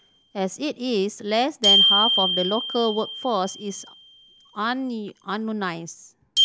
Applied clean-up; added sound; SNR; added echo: none; Glockenspiel; -1 dB; none.